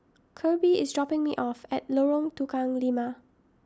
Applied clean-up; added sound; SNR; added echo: none; none; none; none.